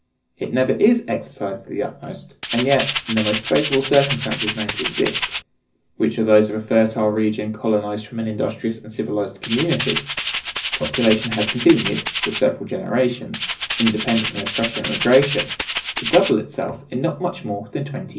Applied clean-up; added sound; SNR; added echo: none; Rattle (instrument); 2 dB; reverberation time 0.4 s.